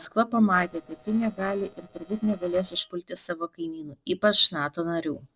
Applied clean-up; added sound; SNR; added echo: neural separator model SepFormer DNS4.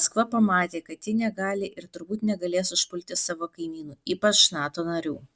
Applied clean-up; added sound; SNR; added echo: none; none; none; none.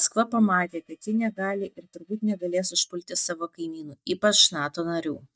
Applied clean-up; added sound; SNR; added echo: neural mask model DeepFilterNet 3.